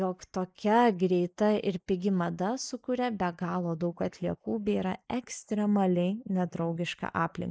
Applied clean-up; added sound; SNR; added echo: neural mask model Resemble Enhance denoiser.